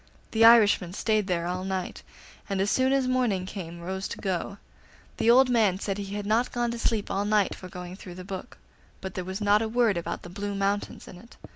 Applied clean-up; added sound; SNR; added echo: none; none; none; none.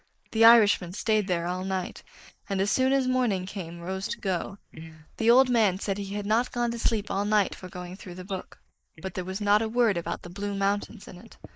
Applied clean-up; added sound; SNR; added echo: neural mask model Resemble Enhance denoiser.